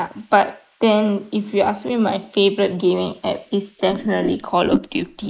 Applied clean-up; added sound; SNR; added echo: neural mask model Resemble Enhance denoiser.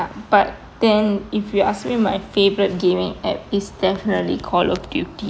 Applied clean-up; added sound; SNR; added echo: none; none; none; none.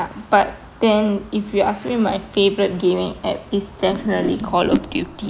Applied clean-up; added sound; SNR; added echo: none; Whoosh, swoosh, swish; 6 dB; none.